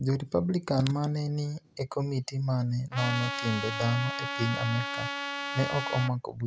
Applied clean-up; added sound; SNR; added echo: none; Trumpet; 5 dB; none.